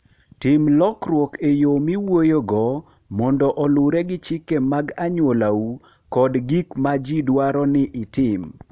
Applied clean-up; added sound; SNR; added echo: none; none; none; none.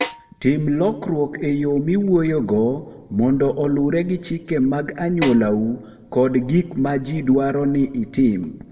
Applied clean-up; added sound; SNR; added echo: none; Snare drum; 12 dB; reverberation time 1.3 s.